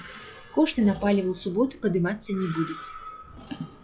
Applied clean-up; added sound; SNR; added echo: classical method log-MMSE.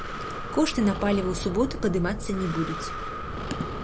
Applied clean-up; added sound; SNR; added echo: none; Breathing; 5 dB; none.